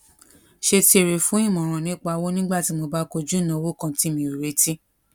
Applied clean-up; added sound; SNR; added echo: none; none; none; none.